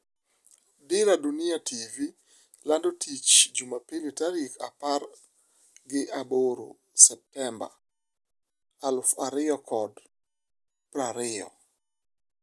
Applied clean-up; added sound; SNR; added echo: none; none; none; none.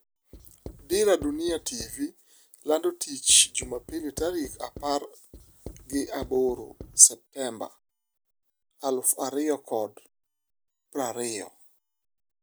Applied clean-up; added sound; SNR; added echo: none; Writing; 17 dB; none.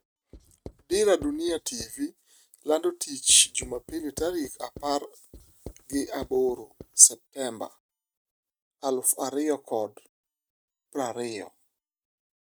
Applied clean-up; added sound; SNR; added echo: neural mask model RNNoise.